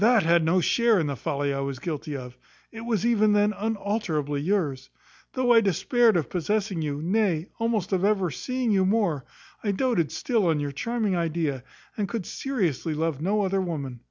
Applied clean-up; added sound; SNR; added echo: none; none; none; none.